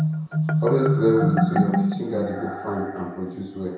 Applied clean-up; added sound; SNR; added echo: none; Marimba, xylophone; -2 dB; reverberation time 0.7 s.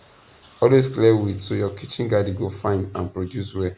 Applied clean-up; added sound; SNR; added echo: none; none; none; none.